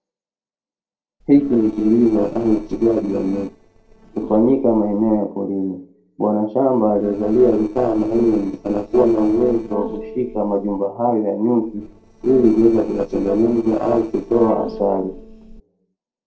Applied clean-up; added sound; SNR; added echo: neural separator model SepFormer DNS4.